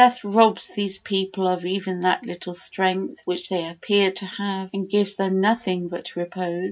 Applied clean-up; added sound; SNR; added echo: none; none; none; reverberation time 0.3 s.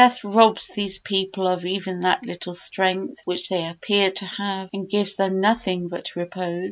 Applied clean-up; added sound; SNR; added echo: none; none; none; none.